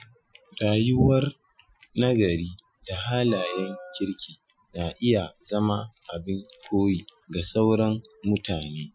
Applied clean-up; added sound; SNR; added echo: classical method Wiener filter.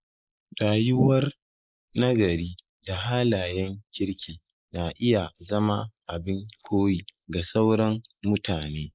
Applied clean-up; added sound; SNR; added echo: neural mask model Resemble Enhance denoiser.